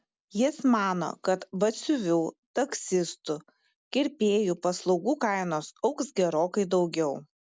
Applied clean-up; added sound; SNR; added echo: none; none; none; none.